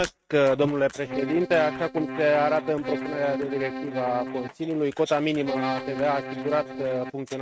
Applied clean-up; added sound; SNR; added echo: neural mask model RNNoise.